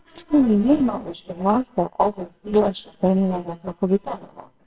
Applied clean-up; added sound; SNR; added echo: neural separator model SepFormer WHAMR!.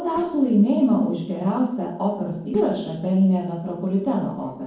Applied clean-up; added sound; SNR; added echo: neural separator model SepFormer DNS4.